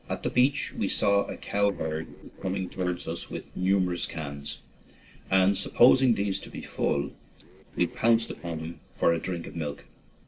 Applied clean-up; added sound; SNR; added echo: neural separator model SepFormer DNS4.